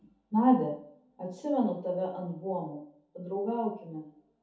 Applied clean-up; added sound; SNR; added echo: none; none; none; reverberation time 0.5 s.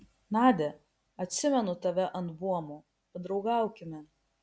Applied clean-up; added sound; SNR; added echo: none; none; none; none.